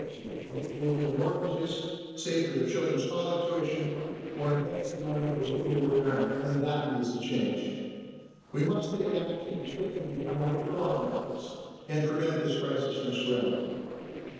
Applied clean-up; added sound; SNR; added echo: neural separator model SepFormer DNS4.